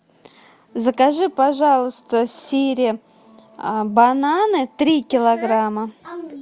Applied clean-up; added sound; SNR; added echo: none; none; none; none.